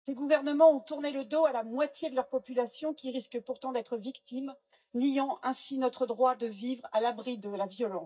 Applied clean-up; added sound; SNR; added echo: neural mask model DeepFilterNet 3.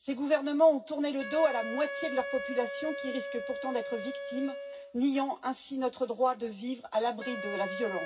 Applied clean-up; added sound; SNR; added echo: none; Wind instrument, woodwind instrument; 9 dB; reverberation time 0.4 s.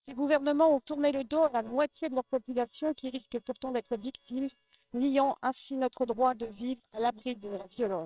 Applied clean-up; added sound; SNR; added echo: neural separator model SepFormer WHAMR!.